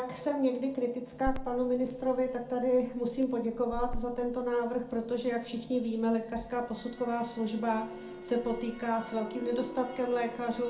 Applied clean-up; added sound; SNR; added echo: none; Crackle; 12 dB; reverberation time 0.4 s.